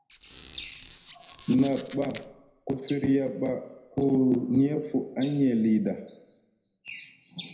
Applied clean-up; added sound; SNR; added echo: none; Squeak; 16 dB; reverberation time 0.7 s.